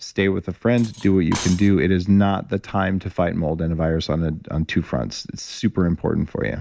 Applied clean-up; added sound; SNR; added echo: none; Cutlery, silverware; 16 dB; none.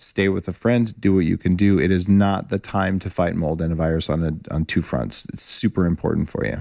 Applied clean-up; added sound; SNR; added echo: none; none; none; none.